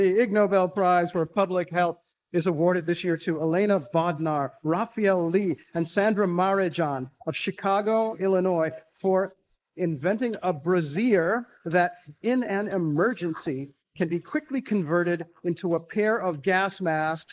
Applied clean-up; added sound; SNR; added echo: neural mask model Resemble Enhance denoiser.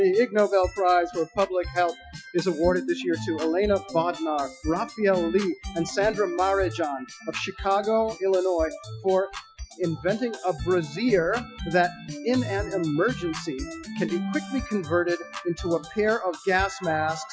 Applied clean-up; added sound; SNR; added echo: classical method Wiener filter.